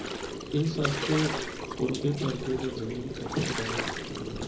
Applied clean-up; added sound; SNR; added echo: none; Gurgling; 3 dB; reverberation time 0.4 s.